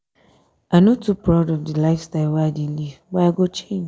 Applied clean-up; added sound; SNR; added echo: none; none; none; none.